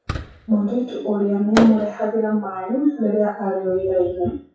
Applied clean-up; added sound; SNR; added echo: classical method WPE with log-MMSE.